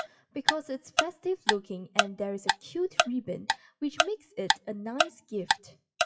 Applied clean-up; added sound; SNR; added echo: classical method WPE with log-MMSE.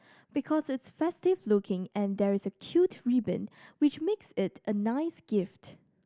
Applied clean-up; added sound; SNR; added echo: none; none; none; none.